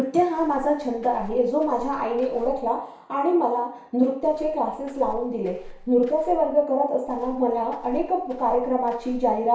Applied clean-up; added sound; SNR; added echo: none; Walk, footsteps; 18 dB; reverberation time 0.6 s.